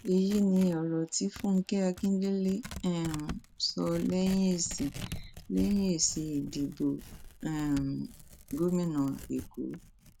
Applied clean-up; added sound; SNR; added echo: none; Tearing; 15 dB; none.